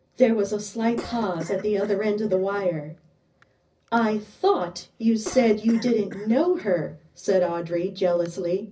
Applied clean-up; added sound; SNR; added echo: none; Cough; 20 dB; reverberation time 0.4 s.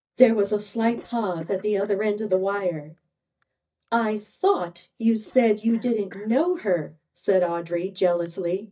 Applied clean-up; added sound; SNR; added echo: neural mask model DeepFilterNet 3.